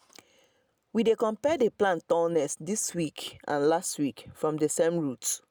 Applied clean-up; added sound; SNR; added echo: none; none; none; none.